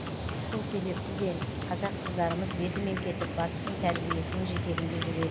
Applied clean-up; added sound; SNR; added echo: none; Livestock, farm animals, working animals; 0 dB; none.